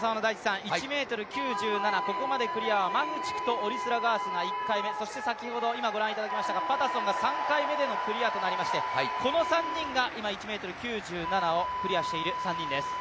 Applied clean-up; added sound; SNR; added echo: none; Wind instrument, woodwind instrument; 4 dB; none.